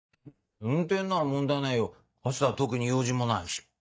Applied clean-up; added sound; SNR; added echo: neural mask model DeepFilterNet 3.